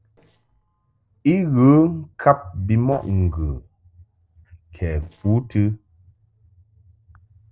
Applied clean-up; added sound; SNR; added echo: neural separator model SepFormer DNS4.